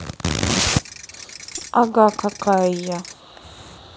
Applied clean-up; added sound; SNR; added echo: none; Tambourine + Ratchet, pawl / Percussion; 17 dB; none.